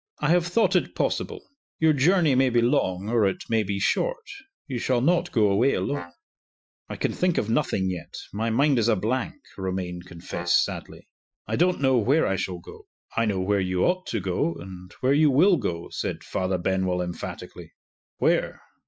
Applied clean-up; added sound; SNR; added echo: classical method Wiener filter.